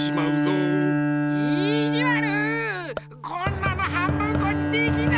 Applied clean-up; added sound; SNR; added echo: none; Bowed string instrument; -2 dB; none.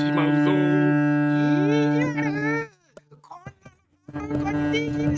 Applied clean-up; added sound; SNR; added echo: neural mask model RNNoise.